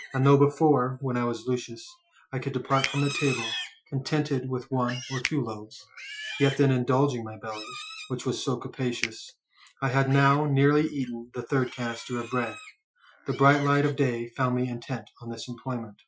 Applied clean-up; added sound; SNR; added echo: classical method Wiener filter.